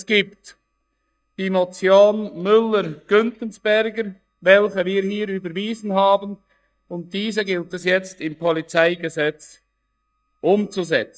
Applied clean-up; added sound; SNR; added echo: neural mask model DeepFilterNet 3.